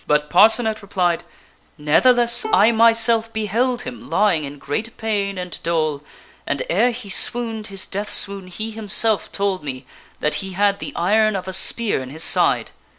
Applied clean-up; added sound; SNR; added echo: none; Bowed string instrument; 14 dB; none.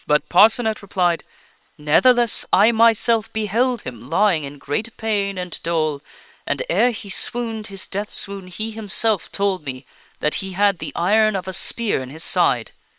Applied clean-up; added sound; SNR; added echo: neural separator model SepFormer WHAM!.